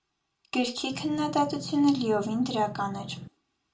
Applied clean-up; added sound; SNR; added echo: none; Engine; 12 dB; reverberation time 0.2 s.